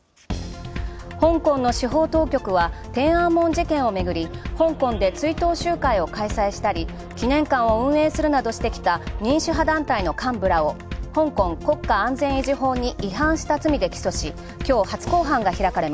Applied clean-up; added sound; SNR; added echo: none; none; none; none.